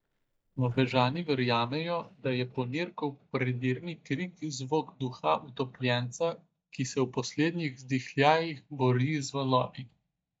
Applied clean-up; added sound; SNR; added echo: neural mask model DeepFilterNet 3.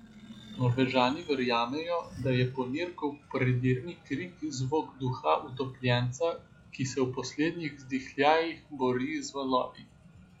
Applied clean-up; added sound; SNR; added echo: classical method log-MMSE.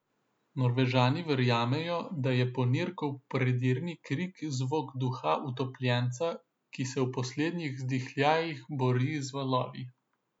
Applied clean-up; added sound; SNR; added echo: none; none; none; none.